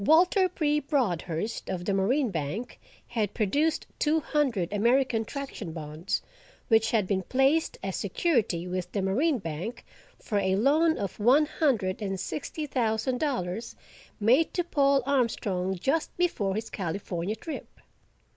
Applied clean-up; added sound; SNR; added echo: neural mask model Resemble Enhance denoiser.